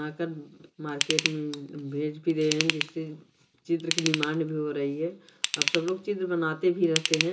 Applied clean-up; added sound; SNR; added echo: none; Ratchet, pawl / Tools; 4 dB; reverberation time 0.2 s.